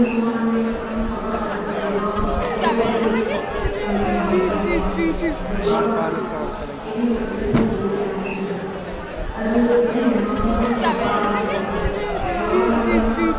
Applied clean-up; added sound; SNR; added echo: none; Crowd / Fireworks; 1 dB; reverberation time 2.1 s.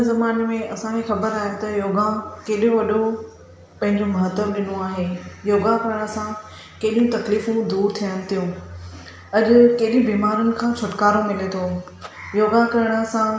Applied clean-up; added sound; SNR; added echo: none; none; none; none.